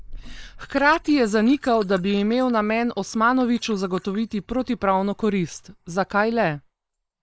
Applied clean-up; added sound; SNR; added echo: neural mask model Resemble Enhance denoiser.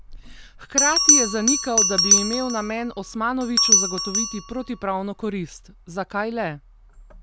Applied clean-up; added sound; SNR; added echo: none; Bell; -3 dB; none.